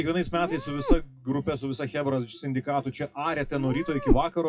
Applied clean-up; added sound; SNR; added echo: classical method WPE with log-MMSE.